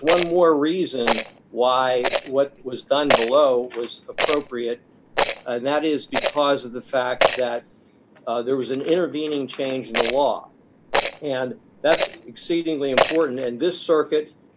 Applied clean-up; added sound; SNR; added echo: none; Rattle; 4 dB; none.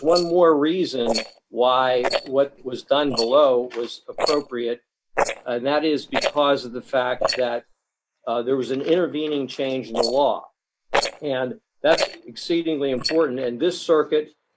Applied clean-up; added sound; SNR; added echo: neural mask model Resemble Enhance denoiser.